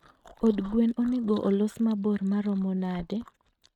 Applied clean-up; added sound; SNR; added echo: neural mask model RNNoise.